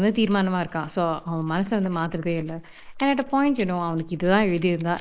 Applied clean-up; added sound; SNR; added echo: neural mask model Resemble Enhance denoiser.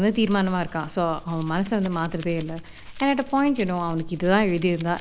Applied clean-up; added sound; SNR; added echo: none; Domestic sounds, home sounds; 14 dB; none.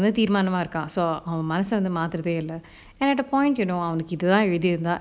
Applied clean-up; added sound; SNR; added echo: none; none; none; none.